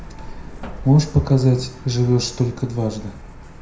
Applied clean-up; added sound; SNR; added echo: none; Truck; 15 dB; reverberation time 0.4 s.